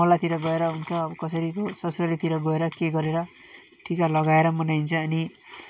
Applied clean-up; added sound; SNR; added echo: none; none; none; none.